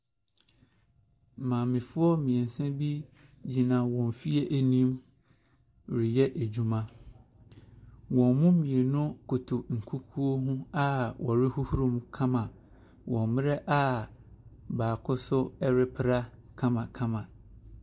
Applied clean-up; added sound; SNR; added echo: none; none; none; none.